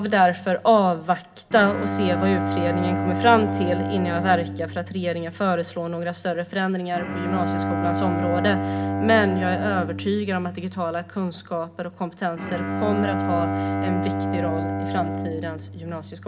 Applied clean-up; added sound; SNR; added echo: none; Bowed string instrument; 3 dB; reverberation time 0.3 s.